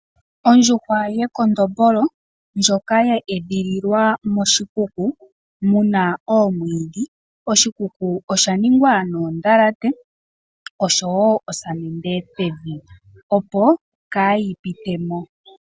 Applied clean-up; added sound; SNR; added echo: none; none; none; none.